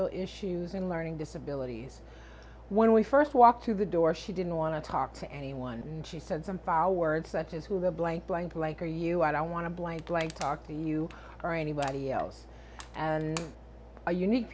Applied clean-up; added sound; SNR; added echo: none; Crushing; 19 dB; none.